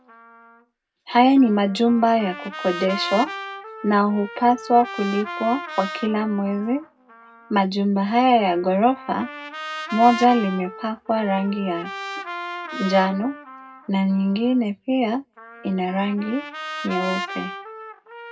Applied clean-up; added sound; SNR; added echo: none; Trumpet; 12 dB; reverberation time 0.2 s.